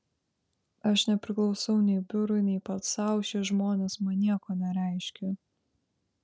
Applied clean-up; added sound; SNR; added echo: none; none; none; none.